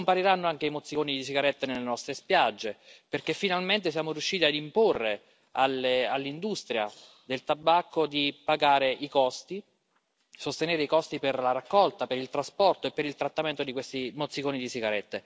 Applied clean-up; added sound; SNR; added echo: none; none; none; none.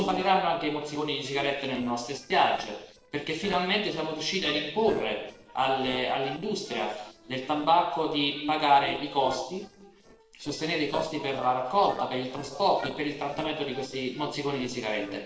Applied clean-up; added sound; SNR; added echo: neural separator model SepFormer DNS4.